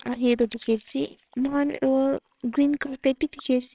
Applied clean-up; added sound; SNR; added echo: neural separator model SepFormer WHAMR!.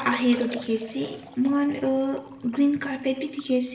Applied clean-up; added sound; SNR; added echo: none; Liquid; 19 dB; reverberation time 0.7 s.